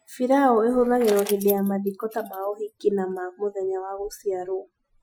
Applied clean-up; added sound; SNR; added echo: classical method Wiener filter.